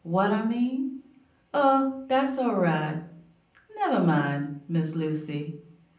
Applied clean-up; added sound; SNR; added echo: none; none; none; reverberation time 0.6 s.